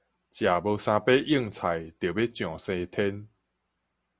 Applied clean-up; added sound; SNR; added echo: none; none; none; none.